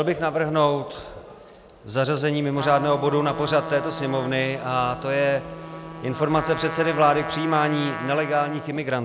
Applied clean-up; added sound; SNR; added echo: none; Trumpet; 12 dB; none.